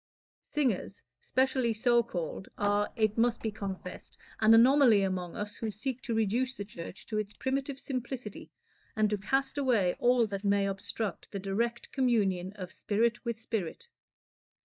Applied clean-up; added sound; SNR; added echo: neural mask model DeepFilterNet 3.